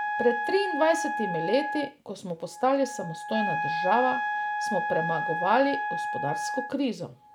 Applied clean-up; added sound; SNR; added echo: none; Wind instrument, woodwind instrument; 2 dB; none.